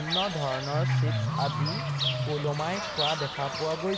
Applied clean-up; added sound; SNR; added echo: none; Bird / Fowl; -2 dB; none.